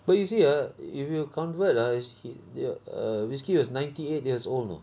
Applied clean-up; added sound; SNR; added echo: none; none; none; none.